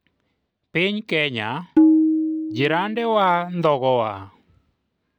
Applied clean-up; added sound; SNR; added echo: none; Tabla; -2 dB; none.